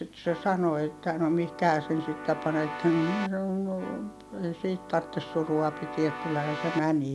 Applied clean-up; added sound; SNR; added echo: none; Keyboard (musical); 11 dB; none.